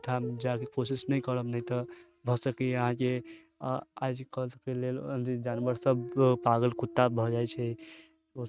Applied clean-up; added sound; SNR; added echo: neural mask model RNNoise.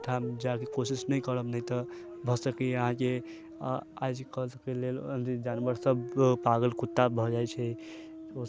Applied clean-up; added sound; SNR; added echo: none; Dog; 12 dB; none.